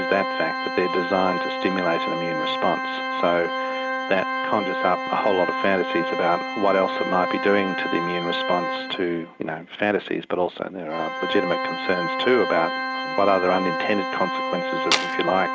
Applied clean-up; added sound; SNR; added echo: none; Organ + Tools; 3 dB; none.